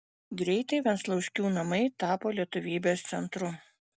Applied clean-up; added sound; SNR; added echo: none; none; none; none.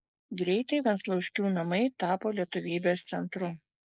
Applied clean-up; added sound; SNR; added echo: neural mask model Resemble Enhance denoiser.